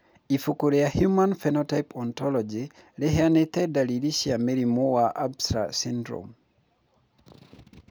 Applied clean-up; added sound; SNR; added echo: none; none; none; none.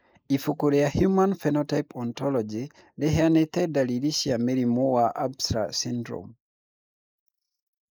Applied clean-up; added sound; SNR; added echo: neural mask model Resemble Enhance denoiser.